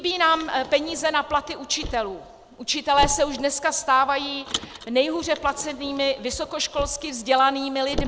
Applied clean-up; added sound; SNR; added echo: none; Car; 13 dB; none.